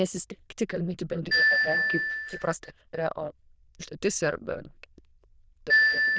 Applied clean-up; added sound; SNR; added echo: neural diffusion model UNIVERSE++.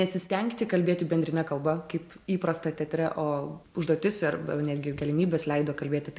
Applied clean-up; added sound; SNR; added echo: none; none; none; none.